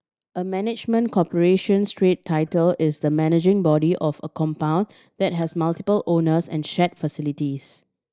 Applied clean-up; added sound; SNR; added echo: neural mask model DeepFilterNet 3.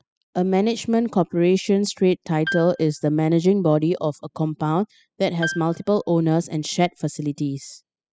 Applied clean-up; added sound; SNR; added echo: classical method spectral subtraction.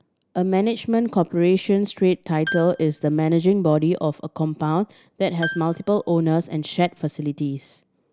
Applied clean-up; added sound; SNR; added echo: none; Piano; 14 dB; none.